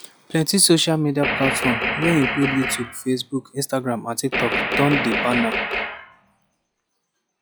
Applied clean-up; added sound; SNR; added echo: classical method log-MMSE.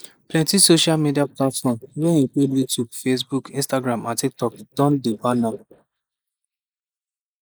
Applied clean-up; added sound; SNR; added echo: neural mask model Resemble Enhance denoiser.